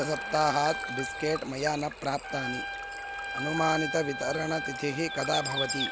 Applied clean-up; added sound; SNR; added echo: none; Water / Bird + Trumpet; 4 dB; none.